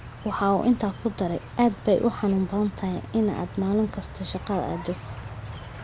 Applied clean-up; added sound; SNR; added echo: none; Insect; 13 dB; none.